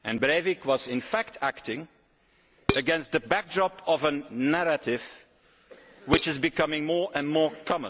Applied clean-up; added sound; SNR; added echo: none; Dishes, pots, and pans; 3 dB; none.